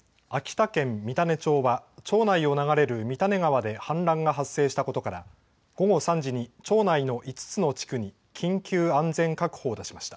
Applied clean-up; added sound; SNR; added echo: none; none; none; none.